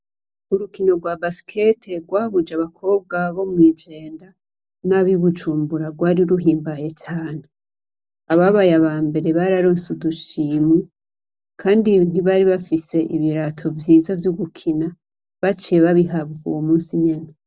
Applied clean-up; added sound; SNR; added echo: none; none; none; none.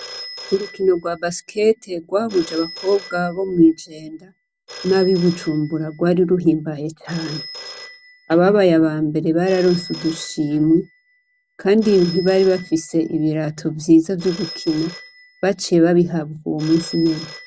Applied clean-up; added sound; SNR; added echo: none; Telephone; 18 dB; none.